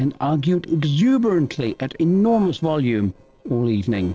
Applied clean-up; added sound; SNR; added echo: neural separator model SepFormer DNS4.